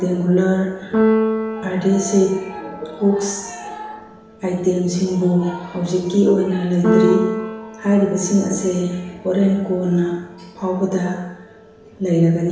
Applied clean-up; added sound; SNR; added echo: none; Keyboard (musical); 7 dB; reverberation time 0.8 s.